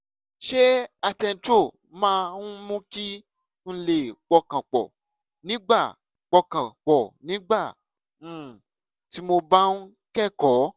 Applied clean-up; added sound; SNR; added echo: none; none; none; none.